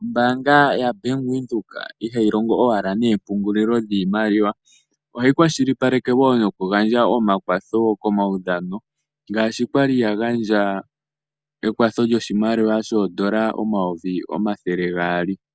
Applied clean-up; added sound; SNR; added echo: none; none; none; none.